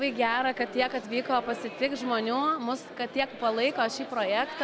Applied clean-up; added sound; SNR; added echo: none; none; none; none.